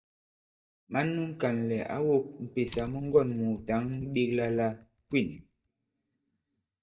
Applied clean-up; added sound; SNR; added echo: neural mask model DeepFilterNet 3.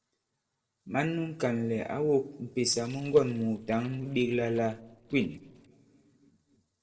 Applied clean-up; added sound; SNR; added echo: neural separator model SepFormer DNS4.